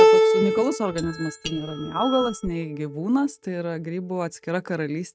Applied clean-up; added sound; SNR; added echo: neural mask model RNNoise.